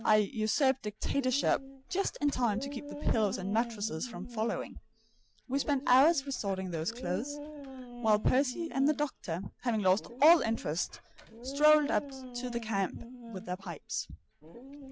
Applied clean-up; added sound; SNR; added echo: none; Dog; 13 dB; none.